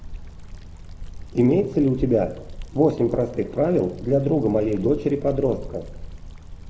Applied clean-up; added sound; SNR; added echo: none; Liquid; 14 dB; none.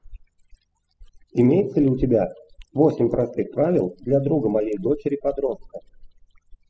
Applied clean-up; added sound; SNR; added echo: classical method spectral subtraction.